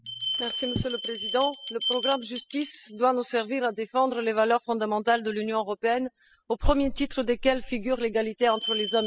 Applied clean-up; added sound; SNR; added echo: classical method spectral subtraction.